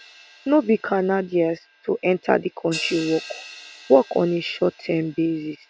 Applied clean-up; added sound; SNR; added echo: none; Crash cymbal; 18 dB; none.